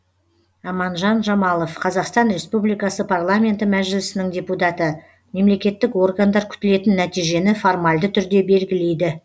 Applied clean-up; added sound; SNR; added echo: none; none; none; none.